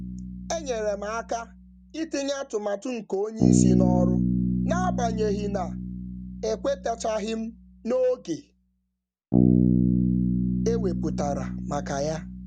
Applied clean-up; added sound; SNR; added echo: none; Bass guitar; -4 dB; none.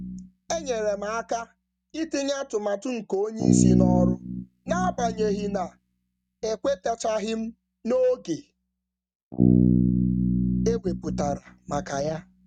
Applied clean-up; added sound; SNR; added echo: neural mask model RNNoise.